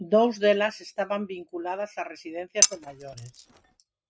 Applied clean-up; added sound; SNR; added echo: neural mask model RNNoise.